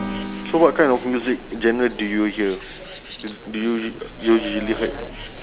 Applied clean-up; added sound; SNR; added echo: none; Bird + Acoustic guitar / Strum; 13 dB; none.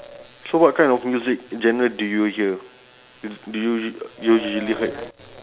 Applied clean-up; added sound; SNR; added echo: none; none; none; none.